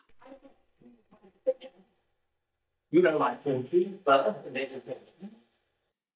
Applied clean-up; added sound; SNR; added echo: neural mask model DeepFilterNet 3.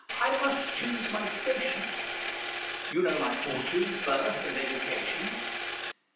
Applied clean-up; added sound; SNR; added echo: none; Engine; 2 dB; reverberation time 0.9 s.